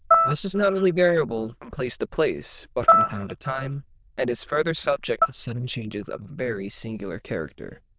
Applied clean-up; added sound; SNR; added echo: neural diffusion model UNIVERSE++.